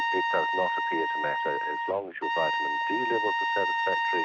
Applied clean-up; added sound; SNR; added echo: none; Trumpet; -5 dB; none.